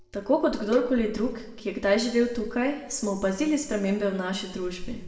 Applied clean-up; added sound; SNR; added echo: none; Cowbell; 6 dB; reverberation time 0.9 s.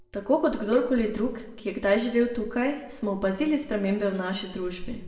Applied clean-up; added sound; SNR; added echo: neural separator model SepFormer DNS4.